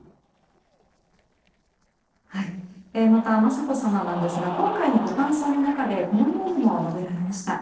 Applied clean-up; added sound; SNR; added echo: neural separator model SepFormer DNS4.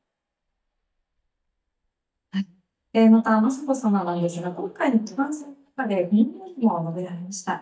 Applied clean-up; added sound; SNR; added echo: neural mask model DeepFilterNet 3.